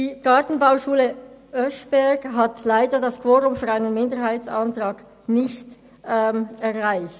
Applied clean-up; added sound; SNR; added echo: none; none; none; none.